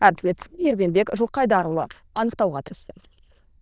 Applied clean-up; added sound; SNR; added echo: neural diffusion model UNIVERSE++.